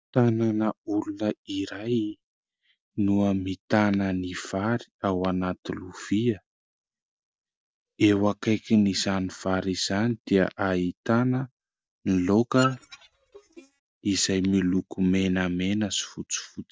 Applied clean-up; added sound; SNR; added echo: neural mask model DeepFilterNet 3.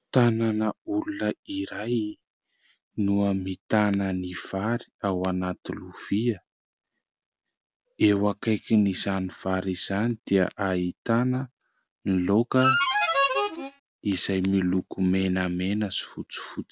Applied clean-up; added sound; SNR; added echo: none; Harmonica; -2 dB; none.